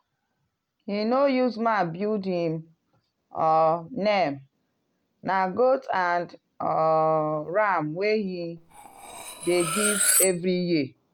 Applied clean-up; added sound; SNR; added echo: none; Cutlery, silverware; 2 dB; none.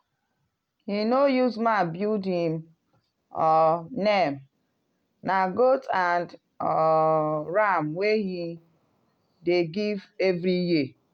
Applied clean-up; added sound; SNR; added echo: none; none; none; none.